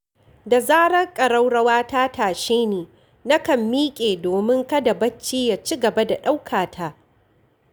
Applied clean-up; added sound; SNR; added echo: none; none; none; none.